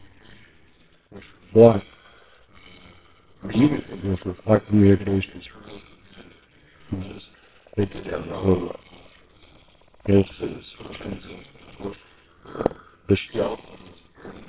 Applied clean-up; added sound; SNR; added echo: neural separator model SepFormer WHAMR!.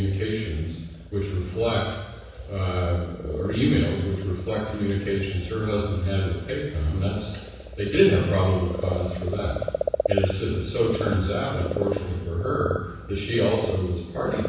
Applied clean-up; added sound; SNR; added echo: none; Frog; 9 dB; reverberation time 1.1 s.